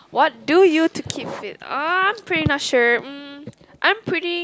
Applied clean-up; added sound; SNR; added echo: none; none; none; none.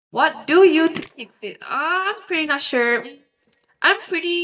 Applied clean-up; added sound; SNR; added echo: neural mask model DeepFilterNet 3.